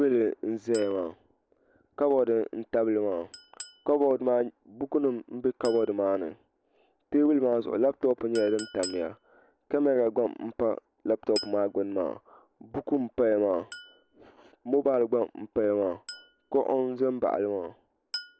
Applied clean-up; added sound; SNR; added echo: none; Chink, clink; 20 dB; none.